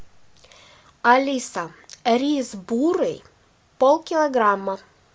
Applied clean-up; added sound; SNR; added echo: none; none; none; none.